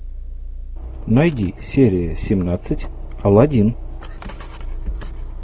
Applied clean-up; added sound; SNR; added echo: none; Engine / Car; 9 dB; none.